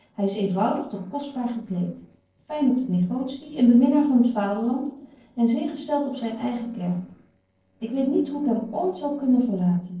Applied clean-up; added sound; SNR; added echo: neural separator model SepFormer DNS4.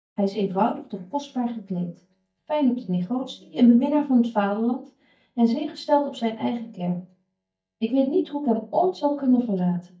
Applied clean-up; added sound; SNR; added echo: neural mask model DeepFilterNet 3.